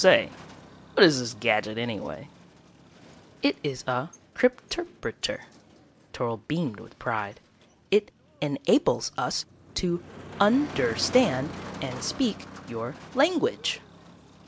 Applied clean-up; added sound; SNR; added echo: none; Motor vehicle (road); 16 dB; none.